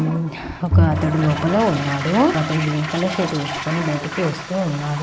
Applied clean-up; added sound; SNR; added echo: none; Toilet flush + Bowed string instrument; 4 dB; none.